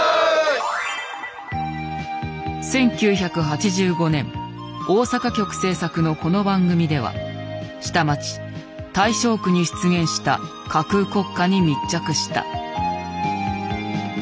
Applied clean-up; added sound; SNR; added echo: none; none; none; none.